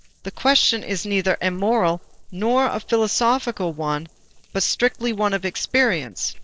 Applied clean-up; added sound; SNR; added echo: neural separator model SepFormer DNS4.